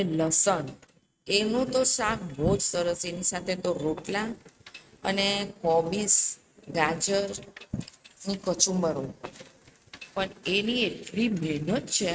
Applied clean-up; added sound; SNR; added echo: neural mask model RNNoise.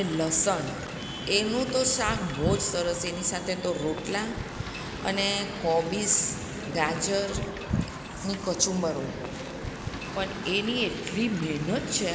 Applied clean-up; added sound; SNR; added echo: none; Wind; 7 dB; none.